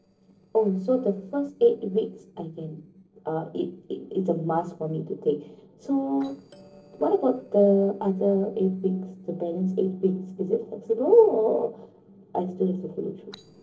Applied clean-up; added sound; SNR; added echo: neural separator model SepFormer DNS4.